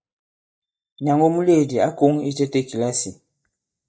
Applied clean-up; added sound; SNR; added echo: neural mask model DeepFilterNet 3.